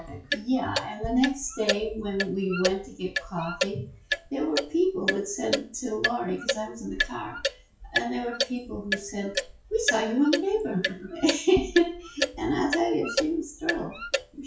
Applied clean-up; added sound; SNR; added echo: classical method WPE with log-MMSE.